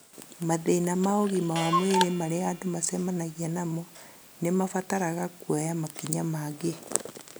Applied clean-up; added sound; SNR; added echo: none; Clock; 6 dB; none.